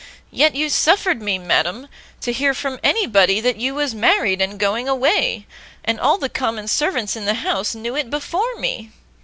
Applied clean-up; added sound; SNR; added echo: none; none; none; none.